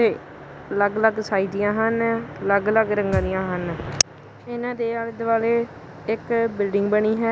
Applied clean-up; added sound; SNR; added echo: none; Thump, thud; 8 dB; none.